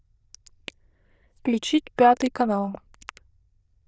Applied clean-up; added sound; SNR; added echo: neural diffusion model UNIVERSE++.